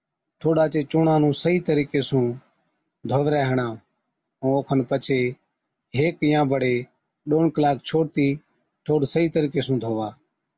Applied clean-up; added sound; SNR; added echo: none; none; none; none.